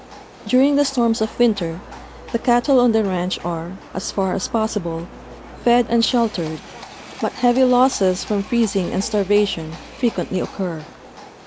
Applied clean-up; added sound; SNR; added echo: none; Livestock, farm animals, working animals; 18 dB; none.